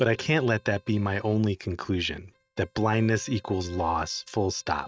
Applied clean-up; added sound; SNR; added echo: neural mask model RNNoise.